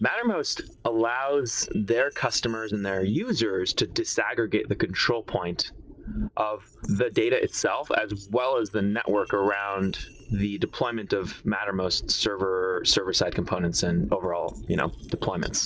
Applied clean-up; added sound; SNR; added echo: neural separator model SepFormer DNS4.